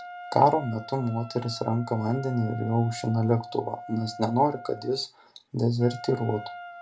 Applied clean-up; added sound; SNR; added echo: none; Wind instrument, woodwind instrument; 15 dB; reverberation time 0.2 s.